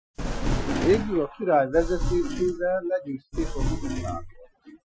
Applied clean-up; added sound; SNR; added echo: classical method Wiener filter.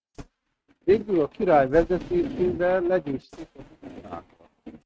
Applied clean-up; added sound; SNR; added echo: neural mask model RNNoise.